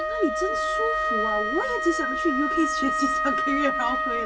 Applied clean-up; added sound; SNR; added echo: none; Wind instrument, woodwind instrument; -2 dB; reverberation time 2.5 s.